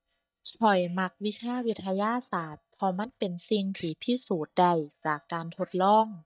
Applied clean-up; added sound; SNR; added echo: neural mask model DeepFilterNet 3.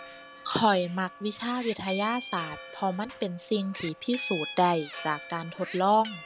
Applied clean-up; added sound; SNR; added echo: none; Church bell + Meow; 13 dB; none.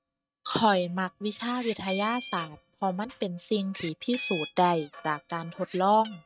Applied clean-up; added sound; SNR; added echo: neural mask model RNNoise.